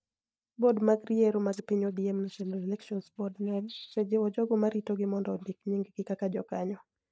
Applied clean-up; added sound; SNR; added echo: neural mask model DeepFilterNet 3.